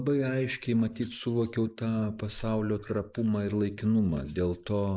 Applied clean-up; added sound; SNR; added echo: neural mask model Resemble Enhance denoiser.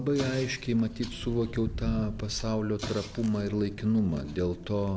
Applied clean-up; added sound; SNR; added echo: none; Explosion; 16 dB; none.